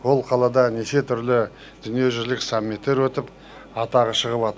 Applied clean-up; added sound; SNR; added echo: none; none; none; none.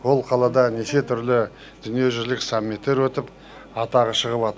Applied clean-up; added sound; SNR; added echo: none; Guitar; 18 dB; none.